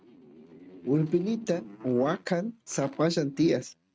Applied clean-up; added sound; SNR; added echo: neural mask model RNNoise.